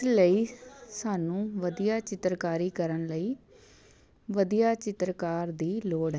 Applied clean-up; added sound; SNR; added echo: none; none; none; none.